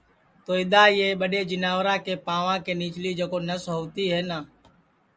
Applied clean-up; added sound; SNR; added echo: none; none; none; none.